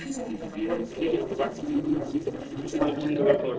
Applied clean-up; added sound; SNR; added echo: neural separator model SepFormer DNS4.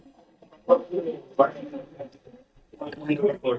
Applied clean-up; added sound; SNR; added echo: neural mask model DeepFilterNet 3.